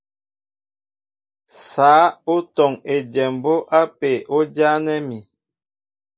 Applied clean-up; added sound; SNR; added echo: none; none; none; none.